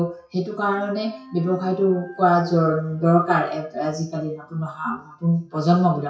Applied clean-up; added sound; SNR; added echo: classical method WPE with log-MMSE.